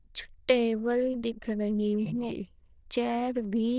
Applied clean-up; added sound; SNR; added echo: neural diffusion model UNIVERSE++.